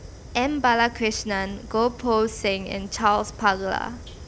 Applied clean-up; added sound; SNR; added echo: none; Fire; 16 dB; none.